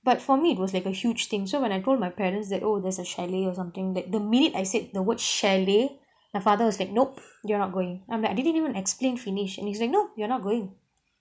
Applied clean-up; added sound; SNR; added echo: none; none; none; none.